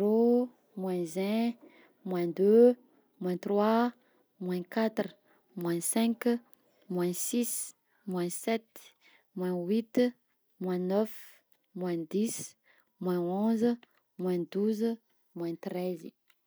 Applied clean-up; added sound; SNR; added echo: none; none; none; none.